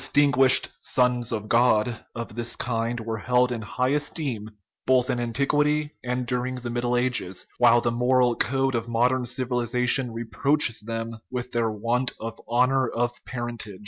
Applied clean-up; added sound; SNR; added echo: none; none; none; none.